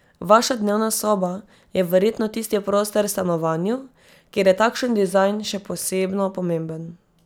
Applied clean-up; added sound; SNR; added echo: none; none; none; none.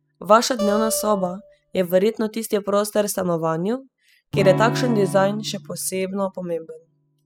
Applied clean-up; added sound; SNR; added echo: classical method spectral subtraction.